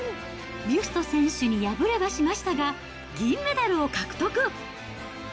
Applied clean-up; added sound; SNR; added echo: none; none; none; none.